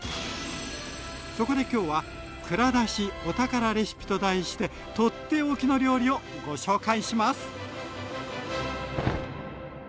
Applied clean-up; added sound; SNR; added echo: none; none; none; none.